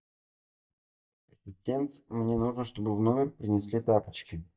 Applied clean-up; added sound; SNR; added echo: neural mask model DeepFilterNet 3.